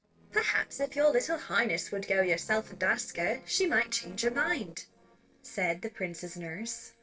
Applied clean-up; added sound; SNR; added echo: neural separator model SepFormer DNS4.